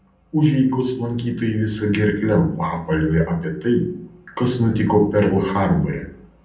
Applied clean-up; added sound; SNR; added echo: none; none; none; reverberation time 0.6 s.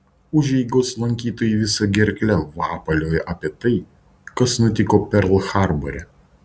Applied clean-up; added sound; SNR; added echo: none; none; none; none.